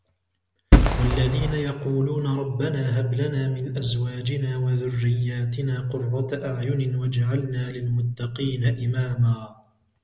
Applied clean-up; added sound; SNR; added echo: none; Fireworks; -5 dB; none.